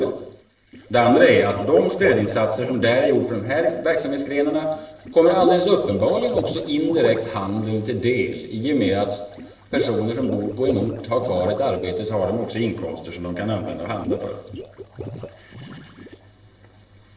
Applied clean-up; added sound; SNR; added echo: neural separator model SepFormer DNS4.